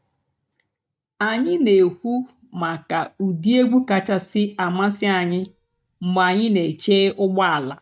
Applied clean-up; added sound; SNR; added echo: neural mask model DeepFilterNet 3.